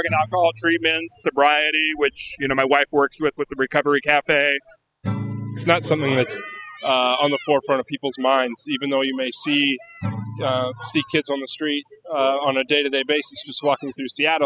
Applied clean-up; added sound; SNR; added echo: classical method spectral subtraction.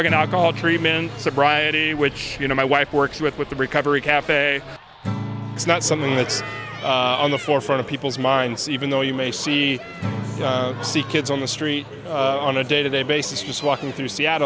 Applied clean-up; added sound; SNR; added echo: none; Acoustic guitar / Strum; 13 dB; none.